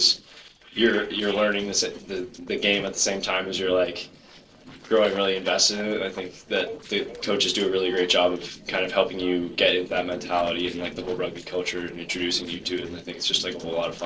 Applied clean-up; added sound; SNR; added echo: neural separator model SepFormer DNS4.